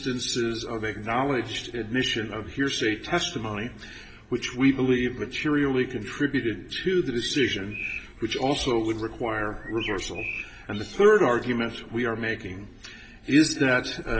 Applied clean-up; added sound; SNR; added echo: none; Bird; 12 dB; reverberation time 1.9 s.